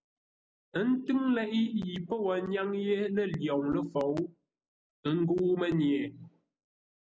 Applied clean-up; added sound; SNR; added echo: none; none; none; none.